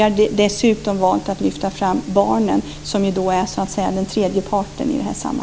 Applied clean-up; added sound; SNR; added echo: none; none; none; none.